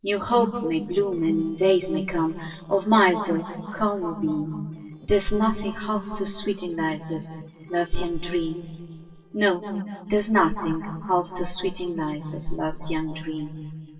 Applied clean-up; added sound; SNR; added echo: neural separator model SepFormer DNS4.